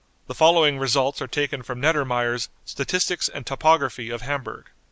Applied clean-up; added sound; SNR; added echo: none; none; none; none.